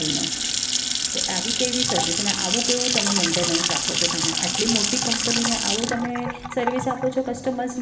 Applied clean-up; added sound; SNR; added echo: none; Sink (filling or washing) / Water tap, faucet / Splash, splatter; -3 dB; reverberation time 1.1 s.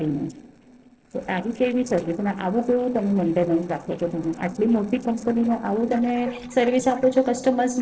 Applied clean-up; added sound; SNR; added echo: neural separator model SepFormer DNS4.